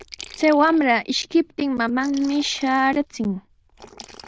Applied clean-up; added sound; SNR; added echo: neural diffusion model UNIVERSE++.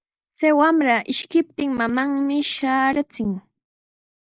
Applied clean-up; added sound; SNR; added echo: neural mask model Resemble Enhance denoiser.